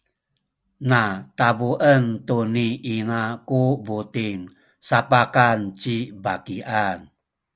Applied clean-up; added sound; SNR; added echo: none; none; none; none.